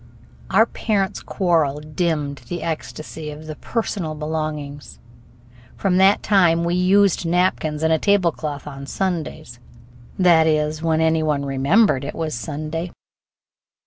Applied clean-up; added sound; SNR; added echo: none; none; none; none.